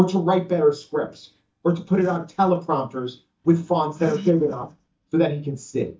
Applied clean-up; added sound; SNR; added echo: neural mask model DeepFilterNet 3.